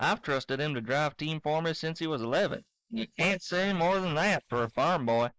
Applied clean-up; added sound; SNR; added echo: neural mask model Resemble Enhance denoiser.